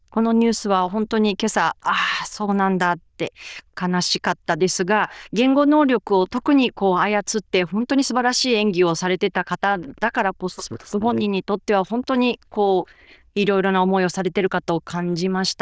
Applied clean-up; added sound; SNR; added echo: neural diffusion model UNIVERSE++.